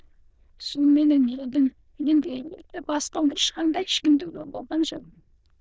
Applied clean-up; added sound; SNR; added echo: neural diffusion model UNIVERSE++.